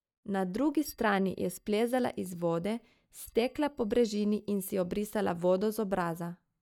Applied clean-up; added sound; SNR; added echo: neural mask model DeepFilterNet 3.